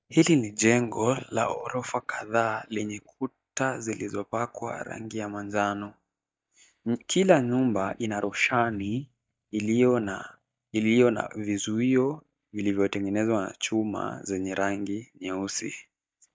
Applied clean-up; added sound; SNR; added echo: neural mask model DeepFilterNet 3.